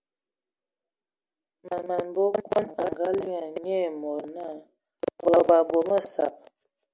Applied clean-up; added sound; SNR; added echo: none; none; none; none.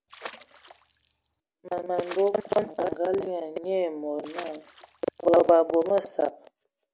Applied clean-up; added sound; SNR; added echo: none; Water / Splash, splatter; 19 dB; none.